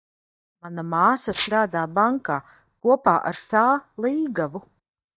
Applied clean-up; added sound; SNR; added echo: neural mask model DeepFilterNet 3.